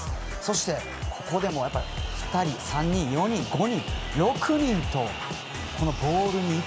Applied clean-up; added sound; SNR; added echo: none; none; none; none.